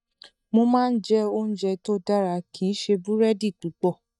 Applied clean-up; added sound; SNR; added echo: neural mask model DeepFilterNet 3.